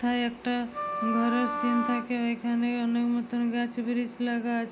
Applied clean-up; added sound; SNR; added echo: none; Wind instrument, woodwind instrument; 4 dB; none.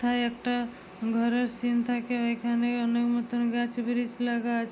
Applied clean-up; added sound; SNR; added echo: none; none; none; none.